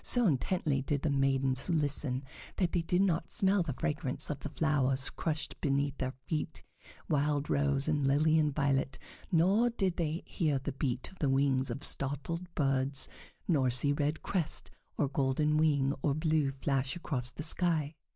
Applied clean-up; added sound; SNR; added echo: none; none; none; none.